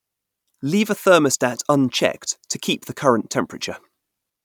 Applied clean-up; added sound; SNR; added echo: none; none; none; none.